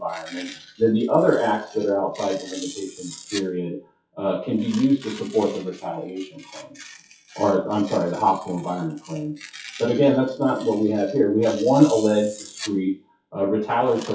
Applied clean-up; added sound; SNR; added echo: classical method WPE with log-MMSE.